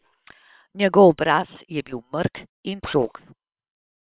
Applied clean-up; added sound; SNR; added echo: neural separator model SepFormer WHAM!.